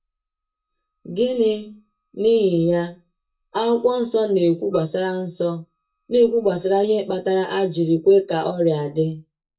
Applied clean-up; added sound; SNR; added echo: neural mask model DeepFilterNet 3.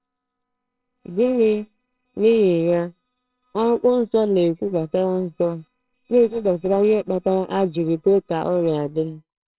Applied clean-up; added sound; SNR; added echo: neural separator model SepFormer WHAMR!.